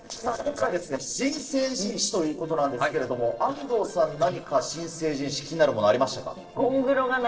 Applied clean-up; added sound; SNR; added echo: neural separator model SepFormer DNS4.